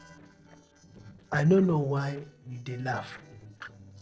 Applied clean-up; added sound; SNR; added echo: neural separator model SepFormer DNS4.